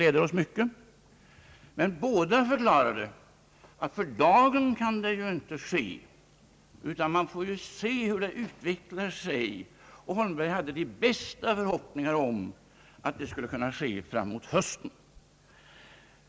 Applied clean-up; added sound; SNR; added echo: none; none; none; none.